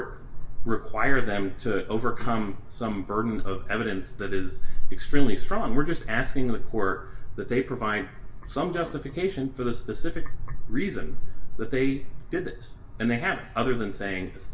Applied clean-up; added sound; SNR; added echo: none; none; none; reverberation time 0.2 s.